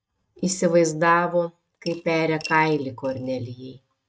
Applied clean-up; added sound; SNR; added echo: neural mask model RNNoise.